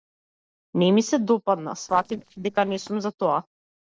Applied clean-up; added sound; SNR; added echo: neural separator model SepFormer DNS4.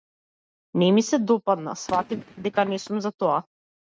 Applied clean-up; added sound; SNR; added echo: neural mask model RNNoise.